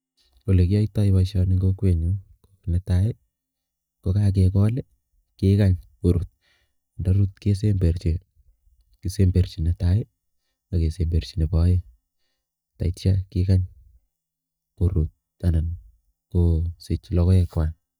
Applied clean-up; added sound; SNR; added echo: neural mask model DeepFilterNet 3.